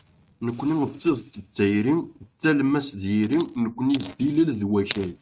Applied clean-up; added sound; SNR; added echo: neural mask model RNNoise.